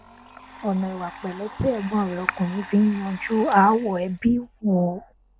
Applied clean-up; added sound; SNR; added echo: none; Domestic sounds, home sounds; 19 dB; none.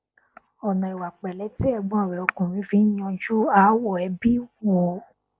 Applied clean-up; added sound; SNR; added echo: none; none; none; none.